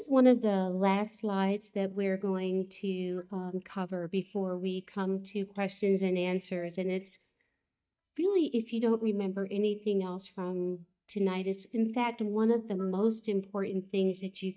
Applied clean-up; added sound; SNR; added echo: neural mask model DeepFilterNet 3.